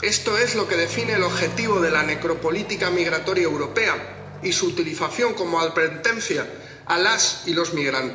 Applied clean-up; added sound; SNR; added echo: none; Accelerating, revving, vroom / Truck; 14 dB; reverberation time 0.8 s.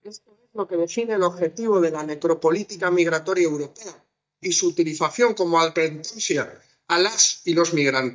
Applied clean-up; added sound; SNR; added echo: neural mask model DeepFilterNet 3.